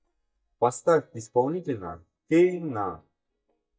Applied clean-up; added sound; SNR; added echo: neural mask model DeepFilterNet 3.